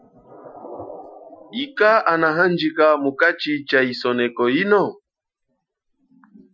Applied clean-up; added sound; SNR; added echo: classical method Wiener filter.